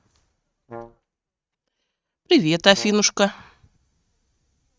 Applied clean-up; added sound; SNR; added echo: neural mask model RNNoise.